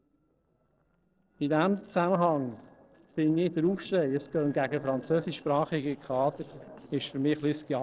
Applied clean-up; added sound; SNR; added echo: neural separator model SepFormer DNS4.